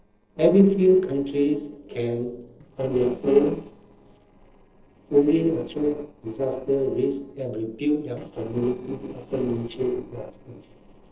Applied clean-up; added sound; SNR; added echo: neural separator model SepFormer DNS4.